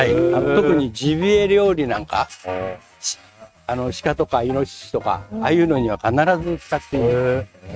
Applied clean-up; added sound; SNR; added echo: neural mask model RNNoise.